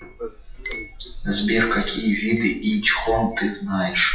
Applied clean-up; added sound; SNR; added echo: classical method WPE with log-MMSE.